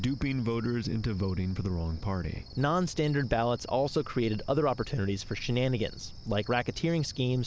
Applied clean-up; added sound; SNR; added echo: none; Cricket; 15 dB; none.